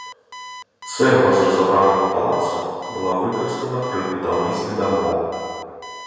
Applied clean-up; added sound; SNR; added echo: none; Alarm; 17 dB; reverberation time 1.9 s.